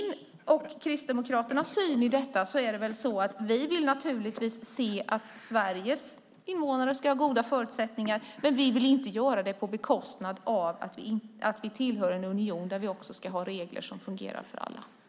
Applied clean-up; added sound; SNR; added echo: none; none; none; none.